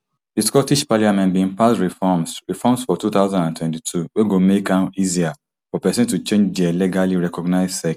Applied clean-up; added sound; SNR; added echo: none; none; none; none.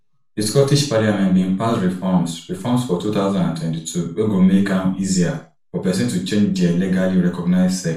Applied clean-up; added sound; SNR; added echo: none; none; none; reverberation time 0.3 s.